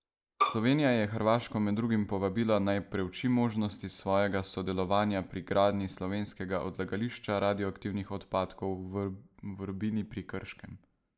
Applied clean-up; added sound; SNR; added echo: neural mask model Resemble Enhance denoiser.